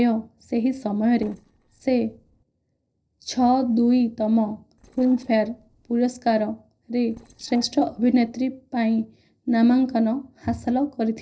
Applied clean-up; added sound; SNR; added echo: neural separator model SepFormer DNS4.